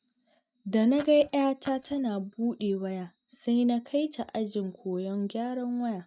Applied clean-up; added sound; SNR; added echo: neural mask model RNNoise.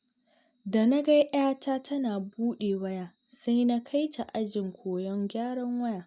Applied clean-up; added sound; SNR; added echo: none; none; none; none.